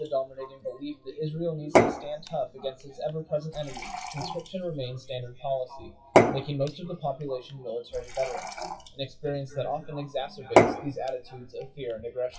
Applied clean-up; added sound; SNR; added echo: classical method WPE with log-MMSE.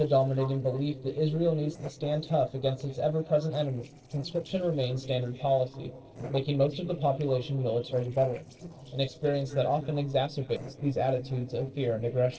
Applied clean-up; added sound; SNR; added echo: neural separator model SepFormer DNS4.